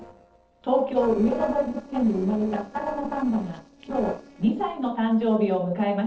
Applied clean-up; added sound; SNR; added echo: neural separator model SepFormer DNS4.